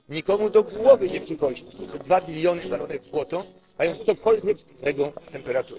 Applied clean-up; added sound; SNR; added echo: neural separator model SepFormer DNS4.